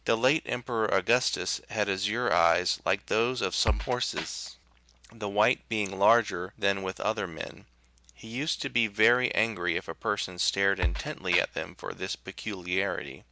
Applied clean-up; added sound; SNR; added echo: none; Drum kit; 3 dB; none.